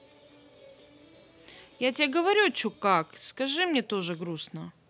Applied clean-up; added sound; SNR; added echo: none; none; none; none.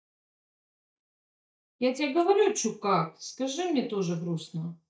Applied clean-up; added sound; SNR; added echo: neural mask model DeepFilterNet 3.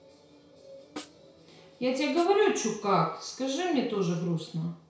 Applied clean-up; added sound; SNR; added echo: none; Snare drum; 18 dB; reverberation time 0.6 s.